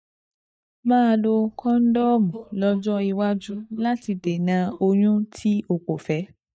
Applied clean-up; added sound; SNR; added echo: neural mask model DeepFilterNet 3.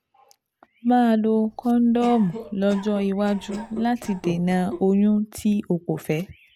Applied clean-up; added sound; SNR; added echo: none; Cough; 16 dB; none.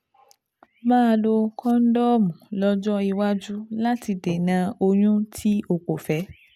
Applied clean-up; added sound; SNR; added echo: none; none; none; none.